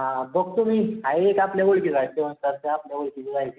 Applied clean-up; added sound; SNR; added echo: none; none; none; none.